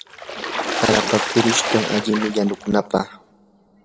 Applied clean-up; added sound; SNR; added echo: none; Water / Splash, splatter; 3 dB; reverberation time 0.5 s.